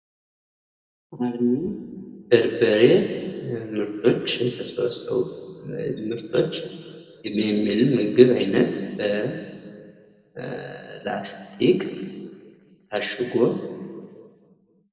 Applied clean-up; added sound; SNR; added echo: none; none; none; reverberation time 2.0 s.